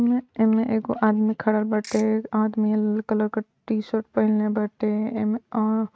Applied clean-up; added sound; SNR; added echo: neural mask model RNNoise.